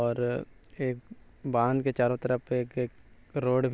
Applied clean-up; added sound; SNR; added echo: none; none; none; none.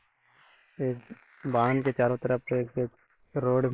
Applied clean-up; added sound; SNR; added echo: neural mask model Resemble Enhance denoiser.